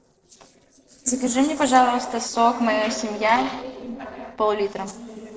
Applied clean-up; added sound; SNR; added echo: neural separator model SepFormer DNS4.